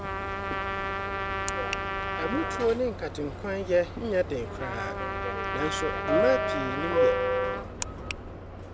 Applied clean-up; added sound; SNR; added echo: none; Trumpet + Subway, metro, underground; -2 dB; none.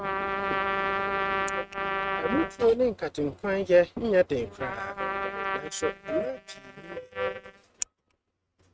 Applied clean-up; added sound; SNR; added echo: neural mask model RNNoise.